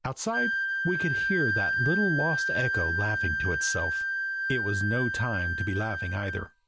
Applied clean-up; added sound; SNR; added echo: none; Wind instrument, woodwind instrument; -1 dB; none.